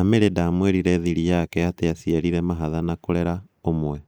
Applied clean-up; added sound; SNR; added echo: neural mask model Resemble Enhance denoiser.